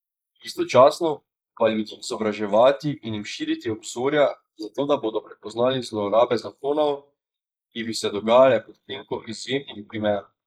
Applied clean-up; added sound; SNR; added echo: neural mask model Resemble Enhance denoiser.